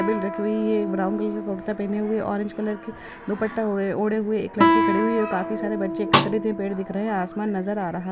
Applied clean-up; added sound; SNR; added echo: none; Guitar + Snare drum; 2 dB; none.